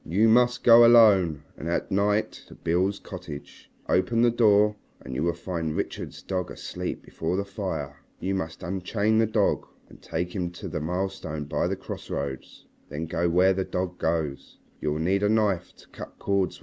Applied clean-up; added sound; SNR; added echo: none; none; none; none.